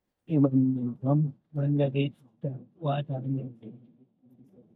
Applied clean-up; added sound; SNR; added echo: neural mask model DeepFilterNet 3.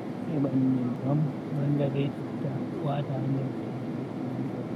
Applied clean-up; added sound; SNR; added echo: none; Fixed-wing aircraft, airplane; 3 dB; none.